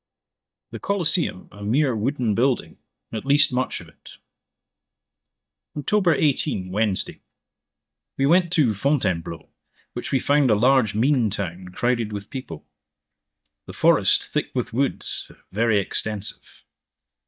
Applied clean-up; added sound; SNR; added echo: neural mask model DeepFilterNet 3.